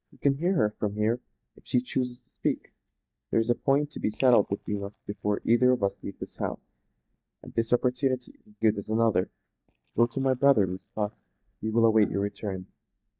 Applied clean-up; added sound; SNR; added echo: neural mask model DeepFilterNet 3.